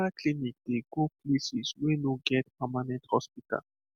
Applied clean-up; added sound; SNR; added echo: none; none; none; none.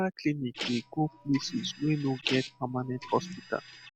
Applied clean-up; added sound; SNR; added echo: none; Printer; 11 dB; none.